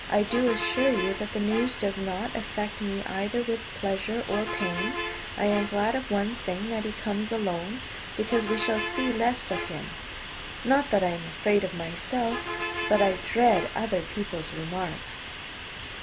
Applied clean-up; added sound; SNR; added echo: none; Bus; 7 dB; none.